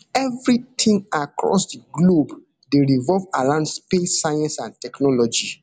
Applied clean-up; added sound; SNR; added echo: none; none; none; none.